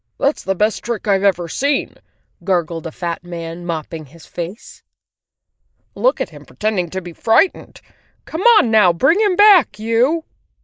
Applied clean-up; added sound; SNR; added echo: neural mask model Resemble Enhance denoiser.